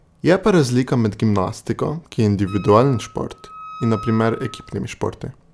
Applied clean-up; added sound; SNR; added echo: none; Wind instrument, woodwind instrument; 18 dB; none.